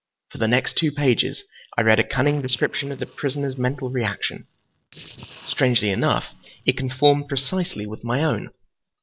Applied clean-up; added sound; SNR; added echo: neural separator model SepFormer DNS4.